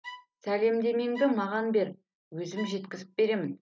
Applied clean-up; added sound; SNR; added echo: neural mask model RNNoise.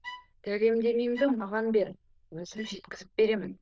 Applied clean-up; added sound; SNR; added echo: neural diffusion model UNIVERSE++.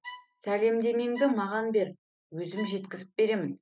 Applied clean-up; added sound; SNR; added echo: classical method Wiener filter.